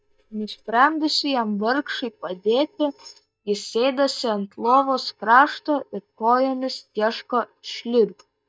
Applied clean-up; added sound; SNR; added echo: neural mask model DeepFilterNet 3.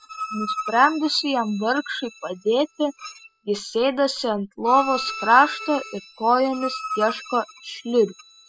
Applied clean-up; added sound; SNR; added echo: classical method spectral subtraction.